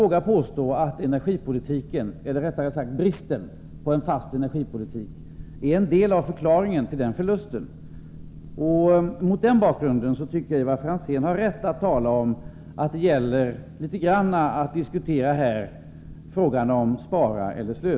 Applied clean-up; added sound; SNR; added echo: none; Boat, Water vehicle; 17 dB; none.